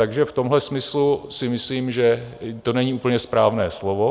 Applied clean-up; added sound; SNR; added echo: none; none; none; none.